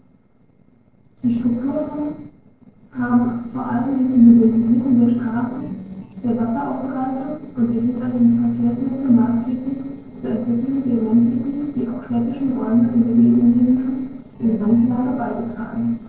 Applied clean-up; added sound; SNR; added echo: neural separator model SepFormer DNS4.